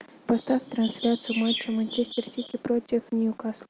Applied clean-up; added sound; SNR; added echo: none; Chirp, tweet; 10 dB; none.